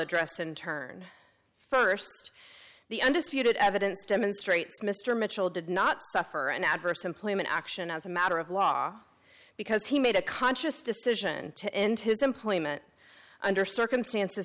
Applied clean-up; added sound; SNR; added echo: none; none; none; none.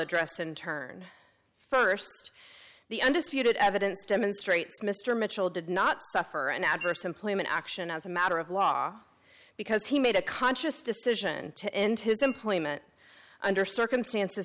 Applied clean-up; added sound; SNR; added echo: none; Chink, clink; 17 dB; none.